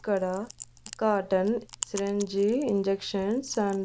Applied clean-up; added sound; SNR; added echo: none; Chewing, mastication; 16 dB; none.